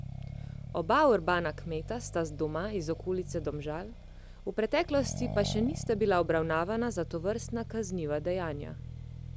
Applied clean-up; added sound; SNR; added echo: none; Accelerating, revving, vroom; 9 dB; none.